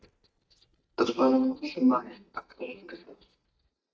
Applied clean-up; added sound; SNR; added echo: neural mask model DeepFilterNet 3.